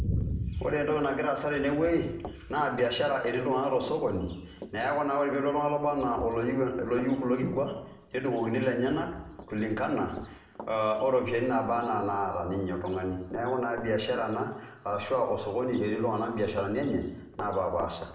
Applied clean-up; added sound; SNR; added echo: none; Run; 20 dB; reverberation time 0.8 s.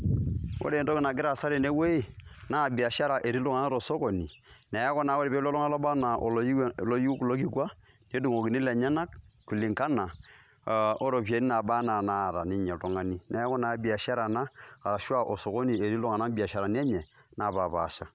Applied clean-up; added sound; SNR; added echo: none; none; none; none.